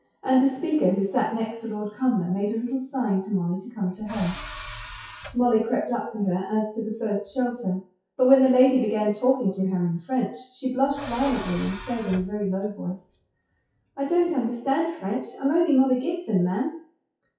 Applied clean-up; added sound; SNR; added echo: classical method WPE with log-MMSE.